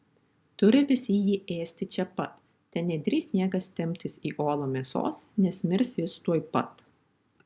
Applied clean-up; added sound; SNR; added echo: none; none; none; none.